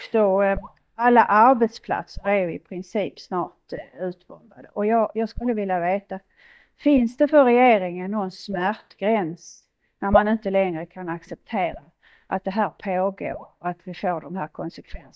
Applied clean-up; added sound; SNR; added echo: neural mask model DeepFilterNet 3.